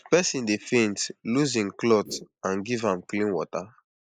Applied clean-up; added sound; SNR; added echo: neural mask model Resemble Enhance denoiser.